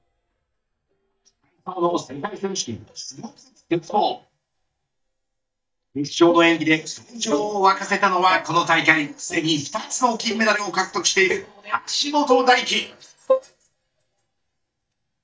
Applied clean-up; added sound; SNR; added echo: neural mask model DeepFilterNet 3.